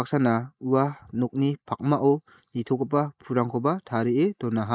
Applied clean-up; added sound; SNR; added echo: neural mask model Resemble Enhance denoiser.